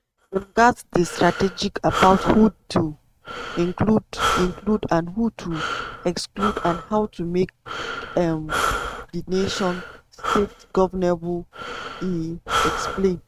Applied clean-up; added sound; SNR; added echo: neural mask model RNNoise.